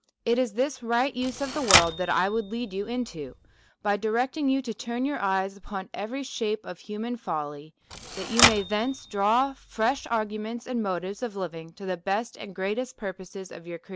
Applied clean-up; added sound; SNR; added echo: none; Typewriter; 1 dB; none.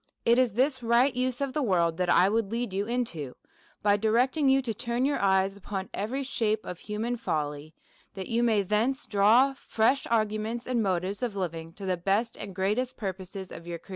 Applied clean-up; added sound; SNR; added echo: none; none; none; none.